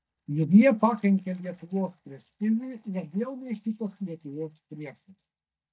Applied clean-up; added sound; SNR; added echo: neural mask model DeepFilterNet 3.